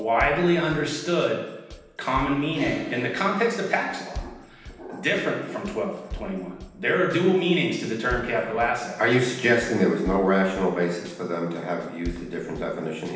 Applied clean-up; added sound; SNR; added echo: none; Drum kit; 17 dB; reverberation time 0.9 s.